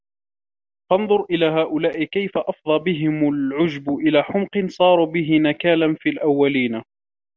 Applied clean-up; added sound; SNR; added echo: none; none; none; none.